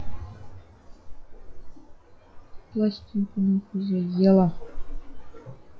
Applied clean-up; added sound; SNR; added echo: classical method log-MMSE.